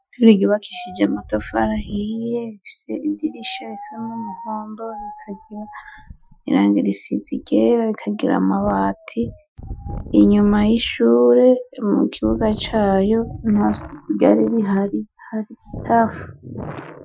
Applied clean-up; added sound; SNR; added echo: classical method Wiener filter.